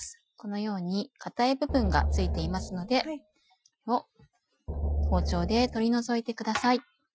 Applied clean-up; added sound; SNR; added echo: classical method Wiener filter.